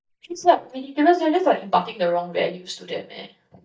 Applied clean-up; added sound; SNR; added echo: neural mask model DeepFilterNet 3.